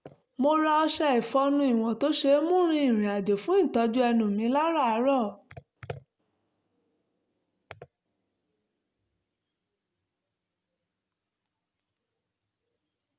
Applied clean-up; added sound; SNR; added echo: none; none; none; none.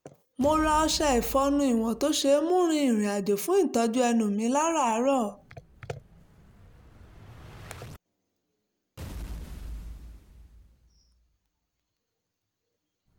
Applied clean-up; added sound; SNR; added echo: none; Explosion; 17 dB; none.